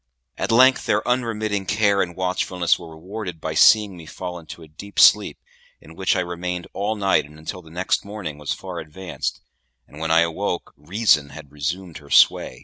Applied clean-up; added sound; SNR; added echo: none; none; none; none.